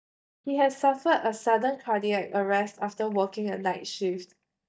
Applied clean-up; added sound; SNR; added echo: neural mask model DeepFilterNet 3.